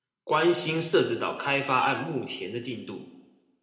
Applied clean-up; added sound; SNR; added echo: none; Cat; 15 dB; reverberation time 0.6 s.